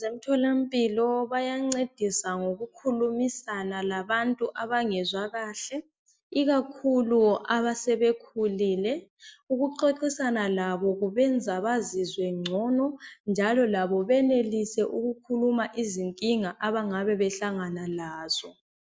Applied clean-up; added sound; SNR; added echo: neural mask model Resemble Enhance denoiser.